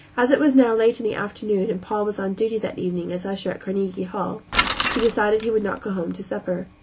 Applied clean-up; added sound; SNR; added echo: none; Bicycle; 2 dB; none.